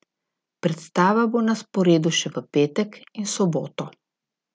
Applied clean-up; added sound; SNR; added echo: none; none; none; none.